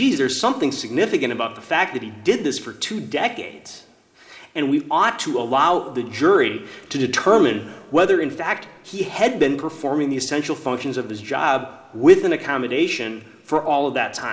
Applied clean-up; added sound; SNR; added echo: none; Brass instrument; 14 dB; reverberation time 2.6 s.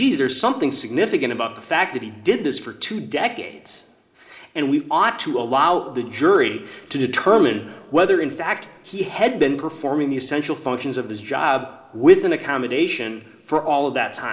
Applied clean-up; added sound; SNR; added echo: neural separator model SepFormer DNS4.